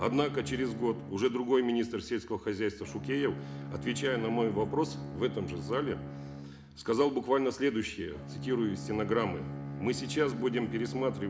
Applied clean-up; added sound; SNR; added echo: none; Bowed string instrument; 9 dB; reverberation time 0.3 s.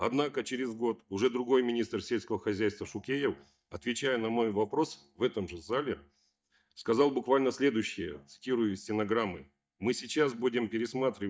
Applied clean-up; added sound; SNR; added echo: neural mask model DeepFilterNet 3.